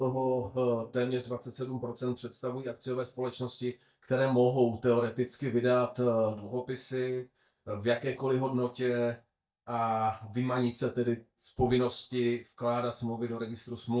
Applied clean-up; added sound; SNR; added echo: neural mask model DeepFilterNet 3.